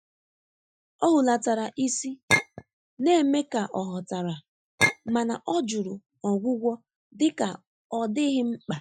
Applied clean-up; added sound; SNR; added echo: classical method Wiener filter.